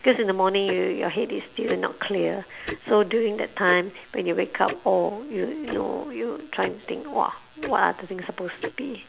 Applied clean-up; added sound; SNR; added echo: none; Tick-tock; 15 dB; none.